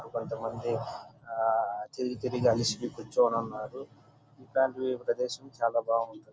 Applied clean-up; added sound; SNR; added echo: none; none; none; none.